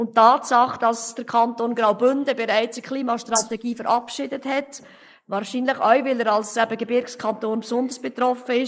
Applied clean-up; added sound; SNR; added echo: neural mask model Resemble Enhance denoiser.